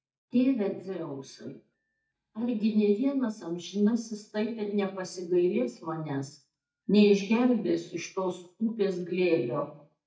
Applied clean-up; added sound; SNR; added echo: neural mask model DeepFilterNet 3.